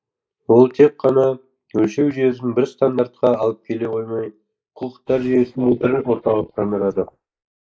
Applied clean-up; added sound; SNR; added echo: neural mask model Resemble Enhance denoiser.